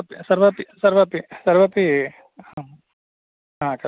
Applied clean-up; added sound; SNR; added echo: none; none; none; none.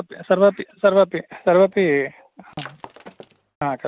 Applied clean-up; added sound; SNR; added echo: none; Shatter; 20 dB; none.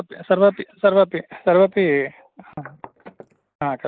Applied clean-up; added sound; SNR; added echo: neural mask model Resemble Enhance denoiser.